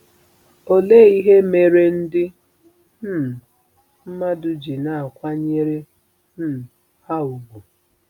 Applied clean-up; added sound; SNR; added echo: none; none; none; none.